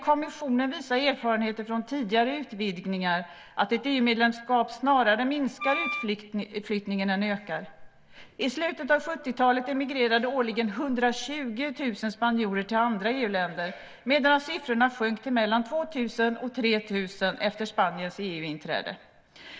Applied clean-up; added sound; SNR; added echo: none; Wind instrument, woodwind instrument; 6 dB; none.